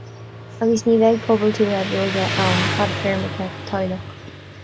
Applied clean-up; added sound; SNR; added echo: none; Motorcycle; 6 dB; none.